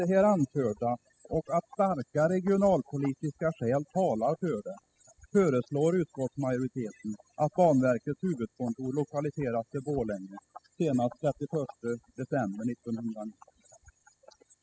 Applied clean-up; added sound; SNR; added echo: classical method spectral subtraction.